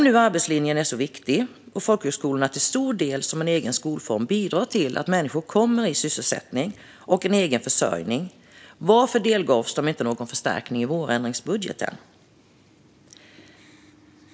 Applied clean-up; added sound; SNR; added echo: none; none; none; none.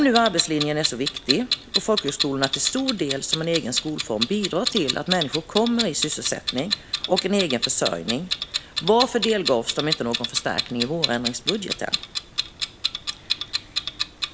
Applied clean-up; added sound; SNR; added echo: none; Clock; 4 dB; none.